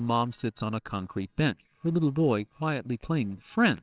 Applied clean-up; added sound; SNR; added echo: neural separator model SepFormer WHAMR!.